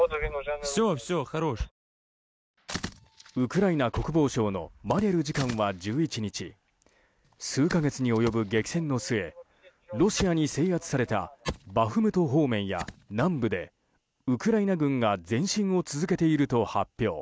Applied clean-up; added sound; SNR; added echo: none; none; none; none.